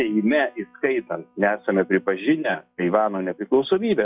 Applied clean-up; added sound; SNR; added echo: classical method log-MMSE.